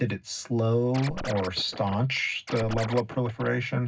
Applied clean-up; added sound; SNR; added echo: none; Scratching (performance technique); 10 dB; reverberation time 0.4 s.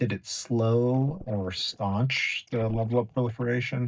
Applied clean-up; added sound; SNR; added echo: neural mask model DeepFilterNet 3.